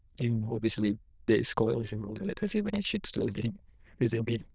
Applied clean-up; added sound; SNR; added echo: neural diffusion model UNIVERSE++.